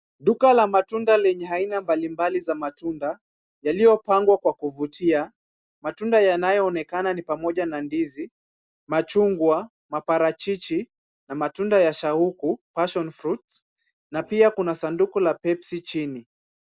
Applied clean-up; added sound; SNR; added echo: neural mask model Resemble Enhance denoiser.